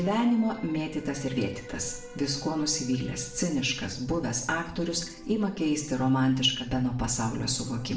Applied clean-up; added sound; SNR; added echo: none; none; none; reverberation time 0.5 s.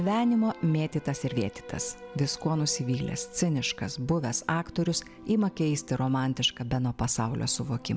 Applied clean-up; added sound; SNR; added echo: none; none; none; none.